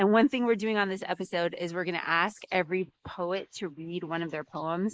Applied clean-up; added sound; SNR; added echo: neural mask model Resemble Enhance denoiser.